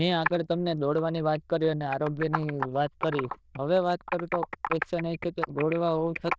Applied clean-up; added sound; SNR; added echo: neural diffusion model UNIVERSE++.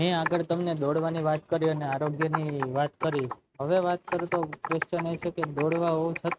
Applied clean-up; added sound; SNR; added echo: neural mask model RNNoise.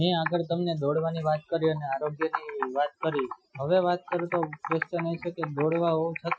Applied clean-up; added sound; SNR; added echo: classical method Wiener filter.